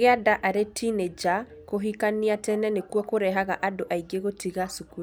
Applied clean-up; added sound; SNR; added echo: none; none; none; none.